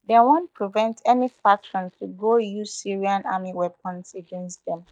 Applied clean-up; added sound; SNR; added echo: neural mask model DeepFilterNet 3.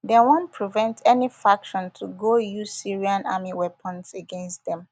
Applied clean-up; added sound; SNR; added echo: none; none; none; none.